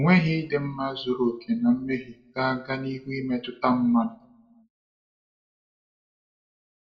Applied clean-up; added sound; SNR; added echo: none; none; none; reverberation time 0.4 s.